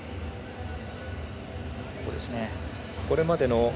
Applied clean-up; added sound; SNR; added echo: none; none; none; none.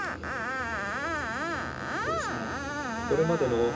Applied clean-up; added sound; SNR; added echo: none; Screech; 1 dB; reverberation time 0.2 s.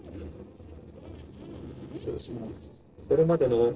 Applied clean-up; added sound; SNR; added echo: neural separator model SepFormer DNS4.